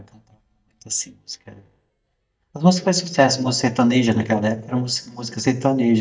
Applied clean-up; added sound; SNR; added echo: neural mask model DeepFilterNet 3.